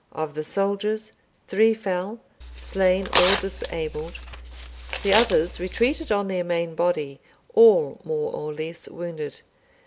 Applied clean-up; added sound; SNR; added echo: none; Tearing; 6 dB; none.